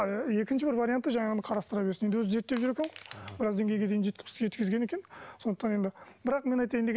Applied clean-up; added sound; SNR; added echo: none; Crushing; 19 dB; none.